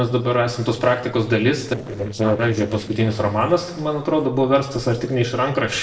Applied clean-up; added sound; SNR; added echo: neural separator model SepFormer DNS4.